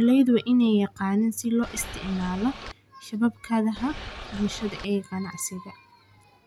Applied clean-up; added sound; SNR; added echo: none; Boat, Water vehicle; 12 dB; none.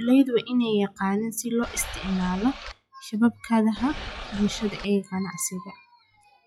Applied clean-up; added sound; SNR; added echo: classical method log-MMSE.